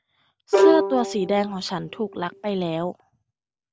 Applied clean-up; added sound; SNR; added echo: none; Bowed string instrument; -2 dB; none.